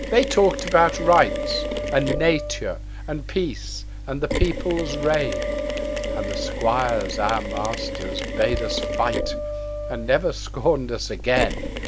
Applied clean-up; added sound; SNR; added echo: none; Wind instrument, woodwind instrument + Mechanisms; 4 dB; none.